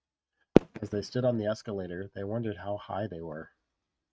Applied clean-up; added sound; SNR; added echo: neural mask model RNNoise.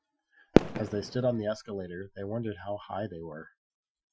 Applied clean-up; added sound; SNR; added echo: classical method Wiener filter.